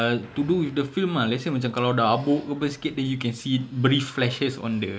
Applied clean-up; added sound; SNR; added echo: none; none; none; none.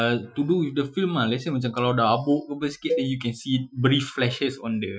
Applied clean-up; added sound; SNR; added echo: classical method Wiener filter.